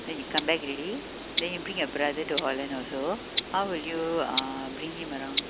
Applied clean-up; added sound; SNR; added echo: none; Tick-tock; 3 dB; none.